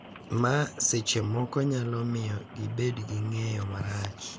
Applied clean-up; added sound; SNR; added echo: none; Rain; 18 dB; none.